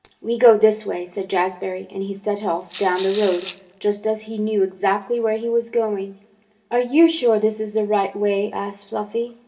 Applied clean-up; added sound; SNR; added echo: none; Rattle / Rattle (instrument); 9 dB; reverberation time 0.7 s.